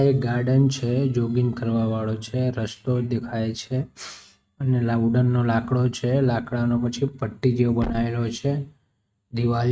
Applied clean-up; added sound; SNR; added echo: neural mask model RNNoise.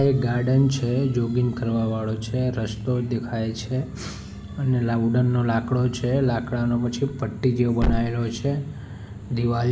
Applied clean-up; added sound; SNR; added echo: none; Thump, thud; 13 dB; none.